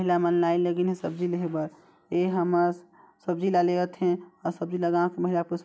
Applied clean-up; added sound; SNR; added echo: none; none; none; none.